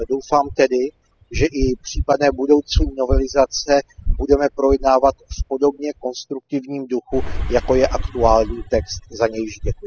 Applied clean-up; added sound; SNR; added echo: classical method spectral subtraction.